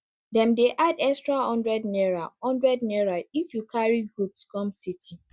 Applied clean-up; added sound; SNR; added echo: none; none; none; none.